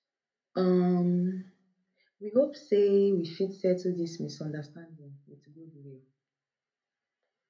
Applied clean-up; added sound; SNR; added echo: none; none; none; reverberation time 0.3 s.